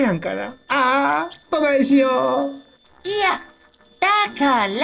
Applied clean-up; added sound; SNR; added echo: neural separator model SepFormer DNS4.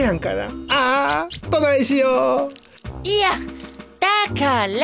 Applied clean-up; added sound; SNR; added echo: none; none; none; none.